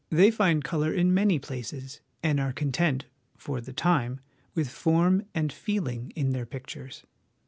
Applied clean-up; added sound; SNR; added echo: none; none; none; none.